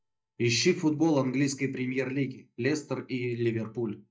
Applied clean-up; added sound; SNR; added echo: neural mask model DeepFilterNet 3.